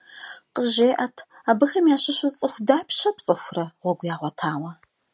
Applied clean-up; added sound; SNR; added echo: none; none; none; none.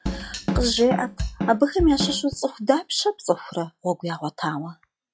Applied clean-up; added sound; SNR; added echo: classical method log-MMSE.